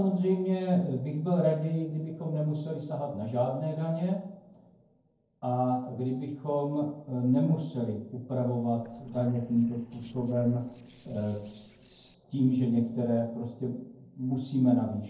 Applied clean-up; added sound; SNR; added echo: neural separator model SepFormer DNS4.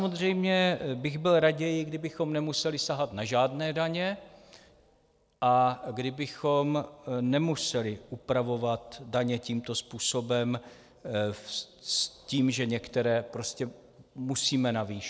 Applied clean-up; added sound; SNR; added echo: none; none; none; none.